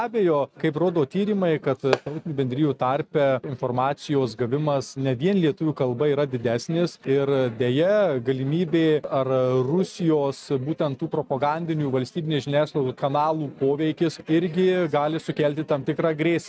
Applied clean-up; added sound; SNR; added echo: neural mask model RNNoise.